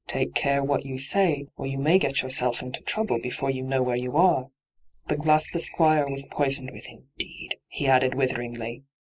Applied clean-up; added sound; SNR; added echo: neural mask model Resemble Enhance denoiser.